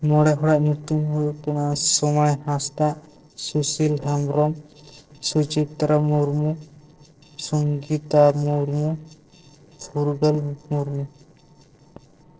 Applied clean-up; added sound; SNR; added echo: neural separator model SepFormer DNS4.